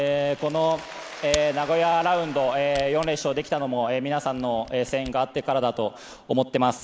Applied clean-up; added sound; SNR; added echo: none; Camera; 20 dB; none.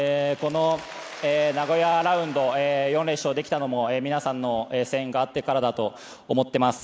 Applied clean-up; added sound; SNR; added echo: none; none; none; none.